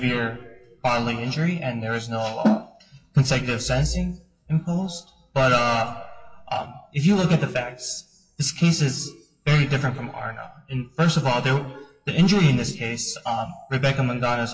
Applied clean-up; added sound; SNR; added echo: classical method WPE with log-MMSE.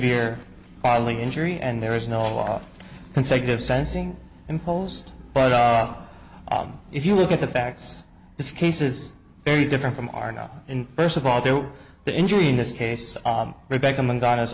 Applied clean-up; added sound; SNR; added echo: none; none; none; none.